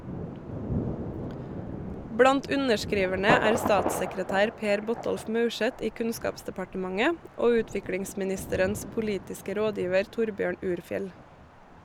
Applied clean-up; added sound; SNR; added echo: none; Thunder; 7 dB; none.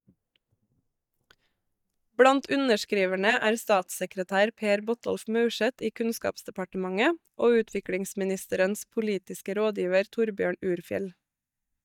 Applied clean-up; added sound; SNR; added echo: neural mask model DeepFilterNet 3.